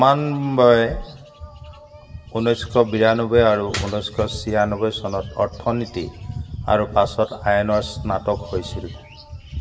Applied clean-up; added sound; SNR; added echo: none; Bass drum; 12 dB; reverberation time 0.7 s.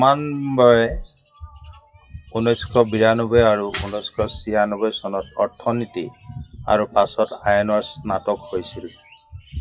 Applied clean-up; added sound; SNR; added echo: classical method WPE with log-MMSE.